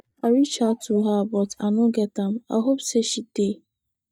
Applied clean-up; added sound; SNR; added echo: neural mask model DeepFilterNet 3.